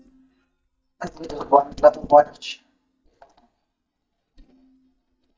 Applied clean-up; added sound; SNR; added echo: neural mask model DeepFilterNet 3.